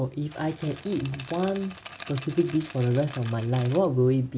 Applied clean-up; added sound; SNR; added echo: none; Rattle; 7 dB; none.